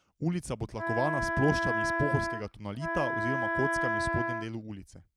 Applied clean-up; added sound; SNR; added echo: none; Wind instrument, woodwind instrument; -2 dB; none.